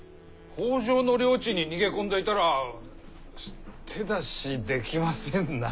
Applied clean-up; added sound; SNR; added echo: none; none; none; none.